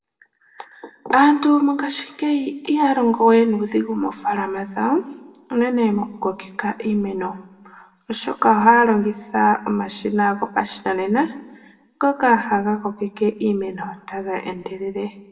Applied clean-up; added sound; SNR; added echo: none; none; none; reverberation time 0.8 s.